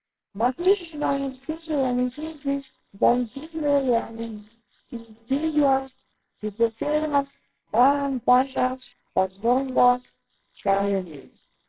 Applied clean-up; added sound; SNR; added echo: neural separator model SepFormer WHAMR!.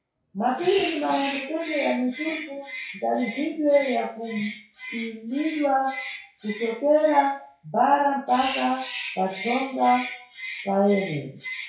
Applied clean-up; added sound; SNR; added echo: classical method WPE with log-MMSE.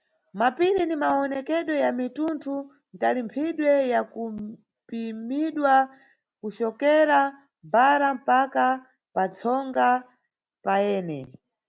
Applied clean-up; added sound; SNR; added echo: none; none; none; none.